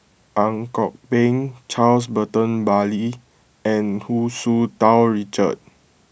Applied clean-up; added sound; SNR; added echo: none; none; none; none.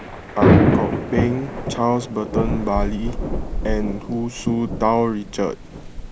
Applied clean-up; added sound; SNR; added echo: none; Thunder / Rain; -2 dB; none.